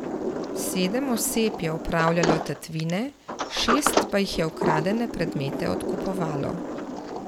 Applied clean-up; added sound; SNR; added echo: none; Sliding door; 2 dB; none.